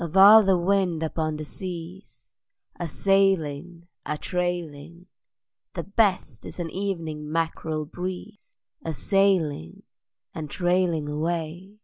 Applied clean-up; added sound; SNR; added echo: none; none; none; none.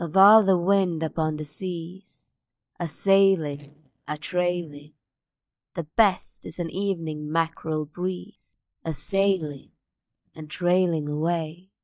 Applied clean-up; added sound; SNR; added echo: neural mask model DeepFilterNet 3.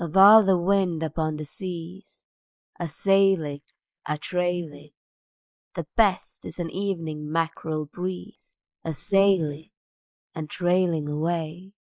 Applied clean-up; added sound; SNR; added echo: neural mask model Resemble Enhance denoiser.